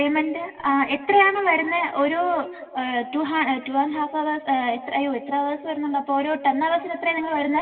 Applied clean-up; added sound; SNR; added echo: none; none; none; reverberation time 2.0 s.